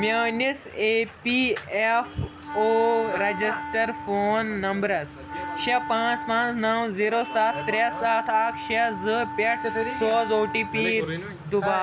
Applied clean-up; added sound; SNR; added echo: none; Wind instrument, woodwind instrument; 11 dB; none.